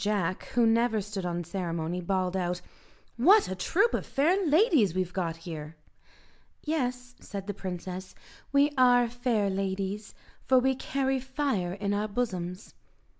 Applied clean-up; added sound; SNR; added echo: none; none; none; none.